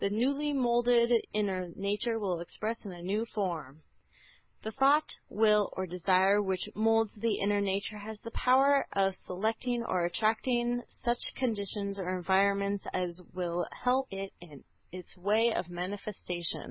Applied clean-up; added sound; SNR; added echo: none; none; none; none.